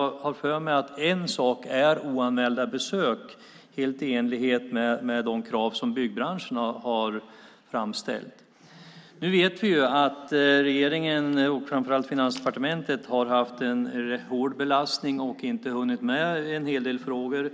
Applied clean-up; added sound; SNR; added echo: none; none; none; none.